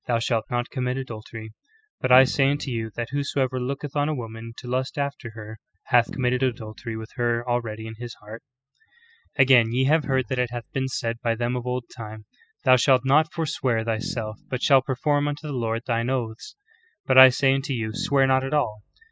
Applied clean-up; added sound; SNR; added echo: classical method spectral subtraction.